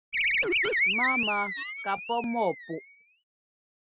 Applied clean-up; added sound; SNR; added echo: classical method spectral subtraction.